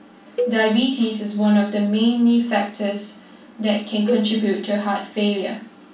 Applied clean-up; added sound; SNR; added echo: none; Cowbell; 10 dB; reverberation time 0.3 s.